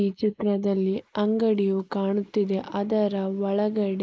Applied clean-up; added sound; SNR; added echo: neural mask model Resemble Enhance denoiser.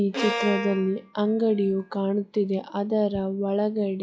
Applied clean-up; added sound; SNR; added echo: classical method log-MMSE.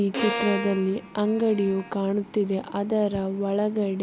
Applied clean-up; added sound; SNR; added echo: none; Bowed string instrument; 8 dB; none.